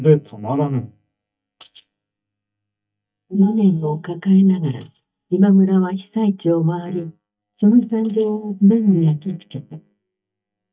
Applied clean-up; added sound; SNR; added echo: neural mask model DeepFilterNet 3.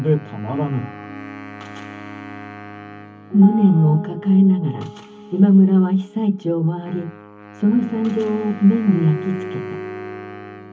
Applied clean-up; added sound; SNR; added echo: none; Wind instrument, woodwind instrument; 20 dB; reverberation time 0.3 s.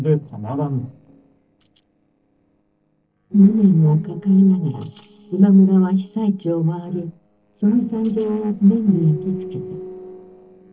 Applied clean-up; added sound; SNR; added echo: neural separator model SepFormer DNS4.